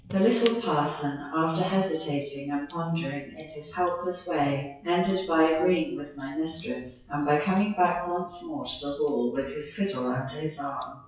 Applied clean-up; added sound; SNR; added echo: classical method WPE with log-MMSE.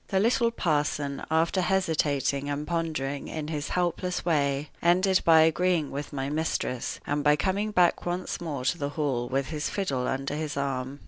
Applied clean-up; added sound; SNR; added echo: none; none; none; none.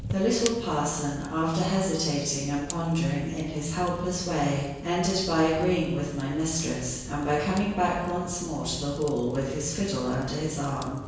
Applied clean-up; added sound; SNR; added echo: none; Fire; 14 dB; reverberation time 1.0 s.